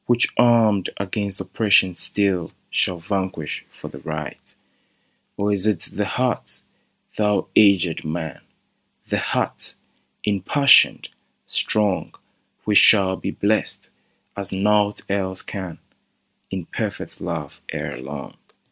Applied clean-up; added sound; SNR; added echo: none; none; none; none.